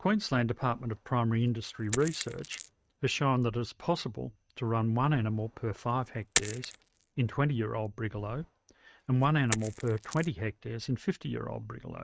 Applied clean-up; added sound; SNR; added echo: neural mask model RNNoise.